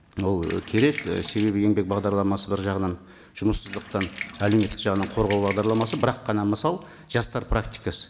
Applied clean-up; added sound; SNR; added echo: none; Sink (filling or washing); 11 dB; none.